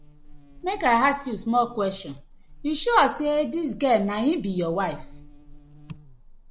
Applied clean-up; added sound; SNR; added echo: none; Buzz; 18 dB; none.